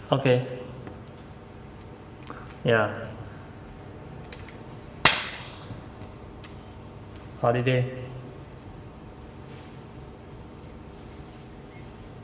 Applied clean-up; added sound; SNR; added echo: none; none; none; reverberation time 3.0 s.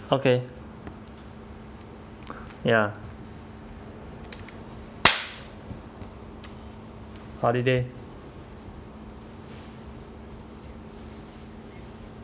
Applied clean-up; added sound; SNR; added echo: none; none; none; none.